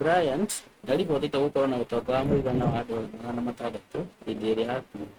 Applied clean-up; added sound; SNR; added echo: neural mask model RNNoise.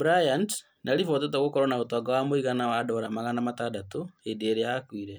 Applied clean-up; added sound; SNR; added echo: none; none; none; none.